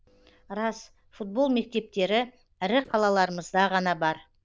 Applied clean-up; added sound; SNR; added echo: neural diffusion model UNIVERSE++.